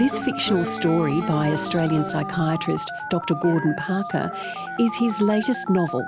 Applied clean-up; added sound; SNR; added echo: none; Telephone; 9 dB; none.